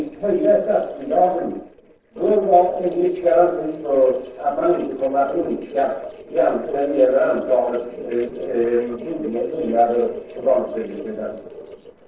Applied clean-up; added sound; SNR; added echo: neural separator model SepFormer DNS4.